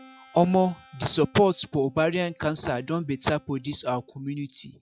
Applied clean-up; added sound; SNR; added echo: classical method log-MMSE.